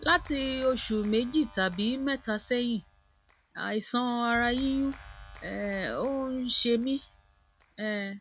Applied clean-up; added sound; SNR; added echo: none; Clapping; 20 dB; none.